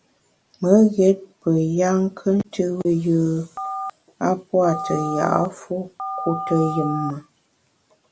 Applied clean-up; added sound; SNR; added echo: none; Telephone; 8 dB; none.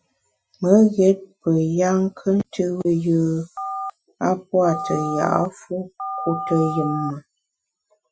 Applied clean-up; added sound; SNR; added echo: classical method Wiener filter.